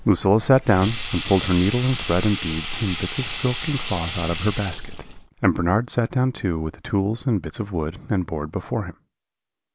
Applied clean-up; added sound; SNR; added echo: none; Sink (filling or washing); 6 dB; none.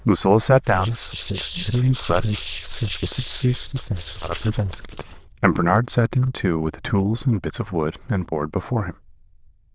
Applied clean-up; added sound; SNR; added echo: neural diffusion model UNIVERSE++.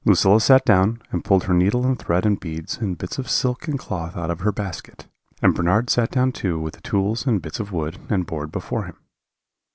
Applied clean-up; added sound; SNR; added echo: none; none; none; none.